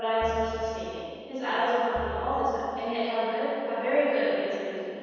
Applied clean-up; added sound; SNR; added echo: none; Drum; 16 dB; reverberation time 2.1 s.